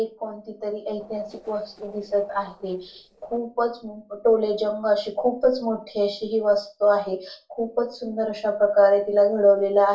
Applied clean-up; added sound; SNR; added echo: neural separator model SepFormer DNS4.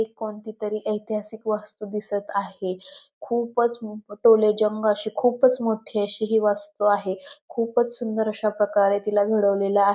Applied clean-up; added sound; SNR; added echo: none; none; none; none.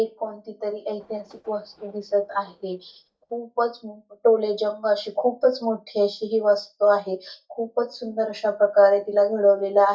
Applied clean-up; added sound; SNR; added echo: neural mask model DeepFilterNet 3.